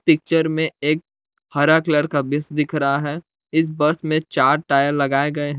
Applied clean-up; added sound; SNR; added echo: none; none; none; none.